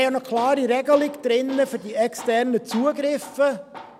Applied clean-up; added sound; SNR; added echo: none; Tools; 19 dB; none.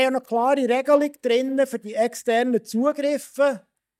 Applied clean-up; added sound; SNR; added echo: neural mask model DeepFilterNet 3.